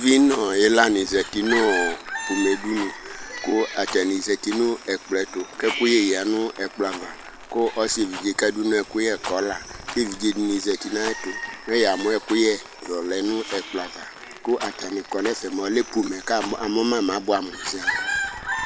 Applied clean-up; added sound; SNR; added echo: none; Rattle + Rain; 17 dB; none.